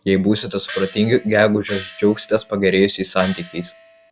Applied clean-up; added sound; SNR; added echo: none; Gong; 15 dB; none.